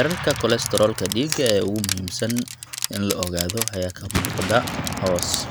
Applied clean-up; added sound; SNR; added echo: none; Crushing + Explosion; 5 dB; none.